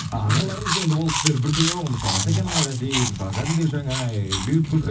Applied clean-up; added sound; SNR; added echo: none; Chewing, mastication; 6 dB; reverberation time 0.4 s.